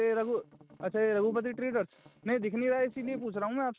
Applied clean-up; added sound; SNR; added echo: neural mask model RNNoise.